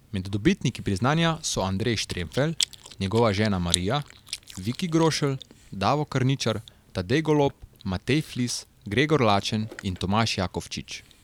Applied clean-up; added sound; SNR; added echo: none; Chewing, mastication; 15 dB; none.